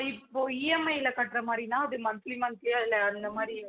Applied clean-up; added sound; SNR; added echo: none; none; none; none.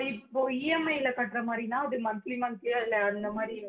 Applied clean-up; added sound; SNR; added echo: none; none; none; reverberation time 0.2 s.